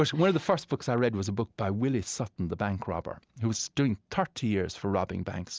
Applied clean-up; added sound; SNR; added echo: none; none; none; none.